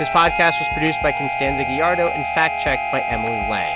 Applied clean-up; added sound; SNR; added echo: none; Harmonica; 1 dB; none.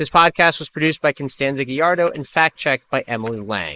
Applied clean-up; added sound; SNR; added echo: neural mask model Resemble Enhance denoiser.